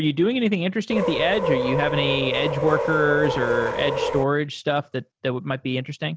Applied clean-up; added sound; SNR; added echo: none; Subway, metro, underground; 1 dB; none.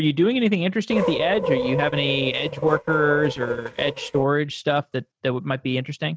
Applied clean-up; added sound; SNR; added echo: neural mask model RNNoise.